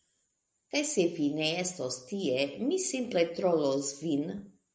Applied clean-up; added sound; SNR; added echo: none; none; none; none.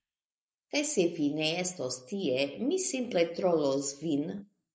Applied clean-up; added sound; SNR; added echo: neural mask model Resemble Enhance denoiser.